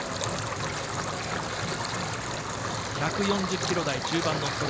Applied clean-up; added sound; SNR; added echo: none; Stream; 2 dB; none.